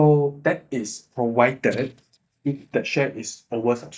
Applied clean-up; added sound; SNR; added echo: neural mask model DeepFilterNet 3.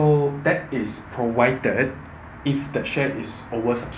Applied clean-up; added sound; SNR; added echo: none; none; none; none.